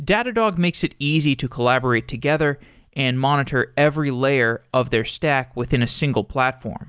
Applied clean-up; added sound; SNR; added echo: none; none; none; none.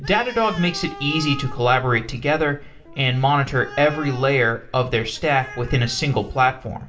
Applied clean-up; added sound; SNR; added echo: none; Animal; 16 dB; reverberation time 0.4 s.